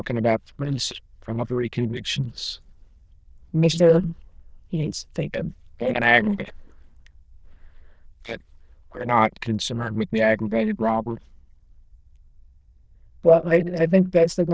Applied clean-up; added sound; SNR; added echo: neural diffusion model UNIVERSE++.